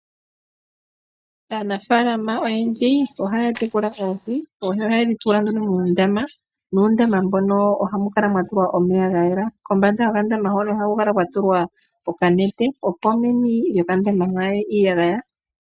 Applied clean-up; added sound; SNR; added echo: neural mask model DeepFilterNet 3.